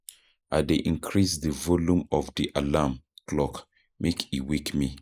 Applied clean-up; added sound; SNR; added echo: neural mask model Resemble Enhance denoiser.